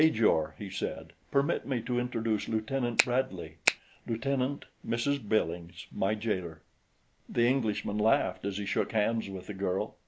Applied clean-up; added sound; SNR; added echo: none; Finger snapping; 0 dB; none.